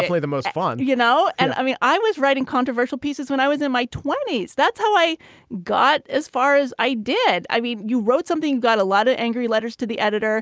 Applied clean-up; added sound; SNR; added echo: none; none; none; none.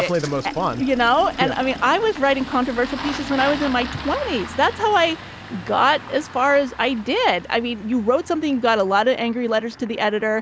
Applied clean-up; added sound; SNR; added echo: none; Engine starting; 14 dB; none.